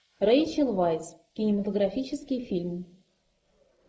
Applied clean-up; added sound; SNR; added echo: neural mask model Resemble Enhance denoiser.